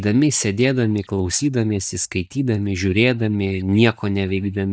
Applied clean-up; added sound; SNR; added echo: neural mask model DeepFilterNet 3.